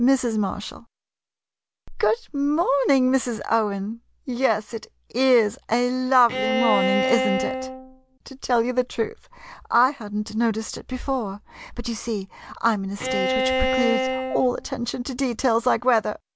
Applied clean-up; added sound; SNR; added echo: none; Bowed string instrument; 1 dB; none.